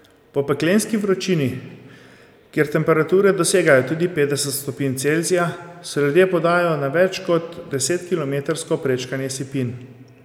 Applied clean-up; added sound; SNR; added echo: none; none; none; none.